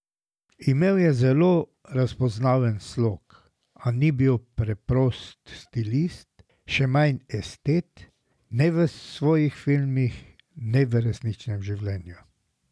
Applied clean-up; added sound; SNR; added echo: none; none; none; none.